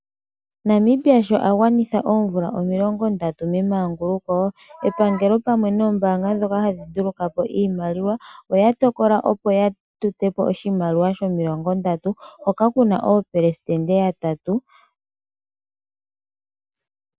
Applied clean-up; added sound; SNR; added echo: none; none; none; none.